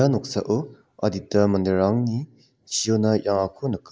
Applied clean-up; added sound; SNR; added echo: neural mask model Resemble Enhance denoiser.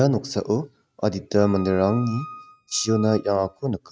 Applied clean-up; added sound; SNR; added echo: neural mask model RNNoise.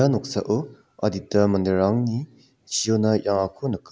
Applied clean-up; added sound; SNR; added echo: none; none; none; none.